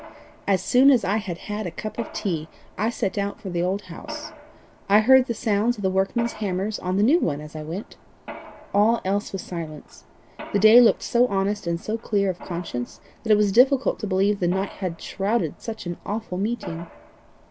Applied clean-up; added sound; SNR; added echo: none; Mechanisms; 20 dB; none.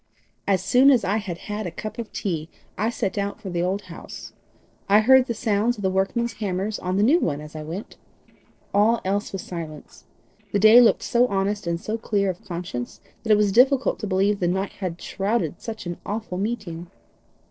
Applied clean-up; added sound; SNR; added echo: neural separator model SepFormer DNS4.